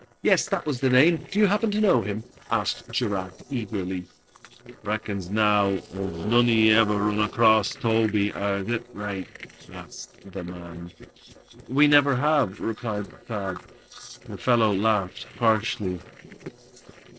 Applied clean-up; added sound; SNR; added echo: neural separator model SepFormer DNS4.